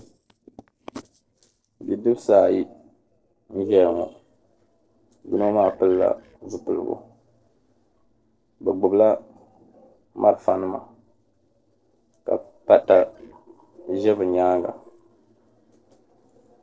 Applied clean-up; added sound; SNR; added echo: neural separator model SepFormer DNS4.